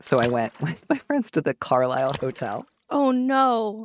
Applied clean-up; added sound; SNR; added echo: neural mask model RNNoise.